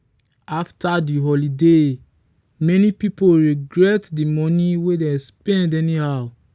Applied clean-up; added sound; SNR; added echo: none; none; none; none.